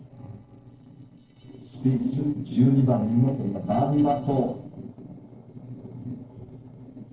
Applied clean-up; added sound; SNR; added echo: neural separator model SepFormer DNS4.